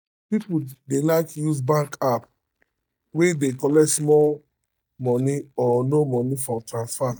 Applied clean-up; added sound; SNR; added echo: neural mask model DeepFilterNet 3.